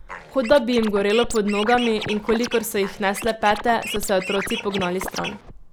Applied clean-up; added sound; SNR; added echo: none; Scratching (performance technique); 10 dB; none.